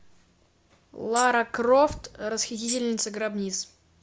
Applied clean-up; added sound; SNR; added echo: none; Tambourine; 11 dB; none.